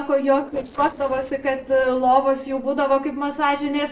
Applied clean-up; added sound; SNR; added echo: neural separator model SepFormer DNS4.